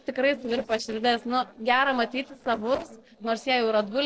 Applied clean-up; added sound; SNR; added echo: neural separator model SepFormer DNS4.